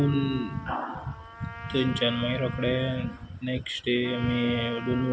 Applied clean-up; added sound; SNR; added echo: none; Trumpet; 14 dB; none.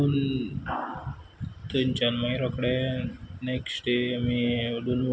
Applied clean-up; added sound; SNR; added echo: none; none; none; none.